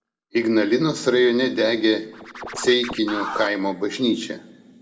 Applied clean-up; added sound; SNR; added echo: none; Scratching (performance technique); 10 dB; reverberation time 1.2 s.